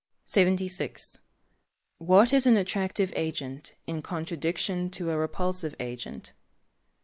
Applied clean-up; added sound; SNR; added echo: neural mask model Resemble Enhance denoiser.